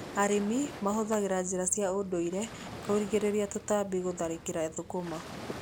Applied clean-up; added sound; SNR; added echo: none; Waves, surf; 14 dB; none.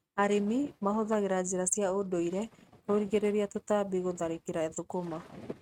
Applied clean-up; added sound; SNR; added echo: neural mask model RNNoise.